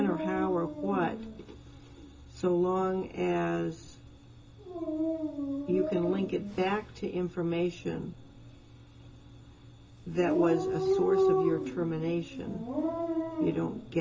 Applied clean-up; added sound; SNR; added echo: none; Dog; 2 dB; reverberation time 0.2 s.